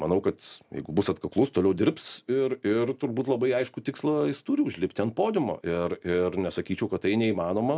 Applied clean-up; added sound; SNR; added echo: none; none; none; none.